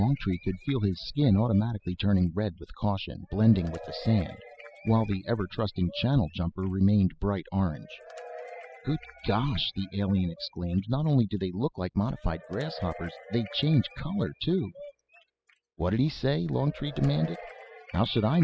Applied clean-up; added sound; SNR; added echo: classical method spectral subtraction.